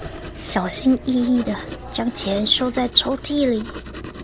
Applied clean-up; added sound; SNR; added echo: none; Writing; 13 dB; none.